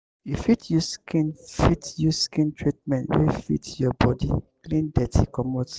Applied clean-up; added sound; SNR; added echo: none; none; none; none.